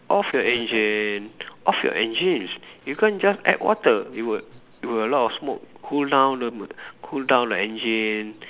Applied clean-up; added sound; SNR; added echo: none; none; none; none.